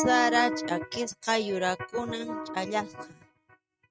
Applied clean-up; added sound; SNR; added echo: neural mask model RNNoise.